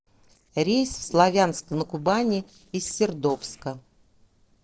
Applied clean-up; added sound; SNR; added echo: neural separator model SepFormer DNS4.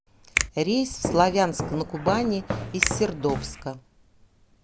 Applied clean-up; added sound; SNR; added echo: none; Walk, footsteps + Finger snapping; 5 dB; none.